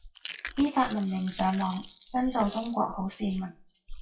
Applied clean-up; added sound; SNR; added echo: classical method WPE with log-MMSE.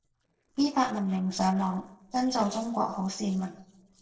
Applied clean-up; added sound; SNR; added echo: neural separator model SepFormer DNS4.